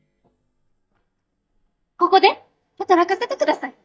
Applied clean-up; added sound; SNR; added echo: neural mask model DeepFilterNet 3.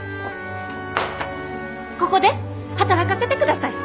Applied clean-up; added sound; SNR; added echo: none; none; none; none.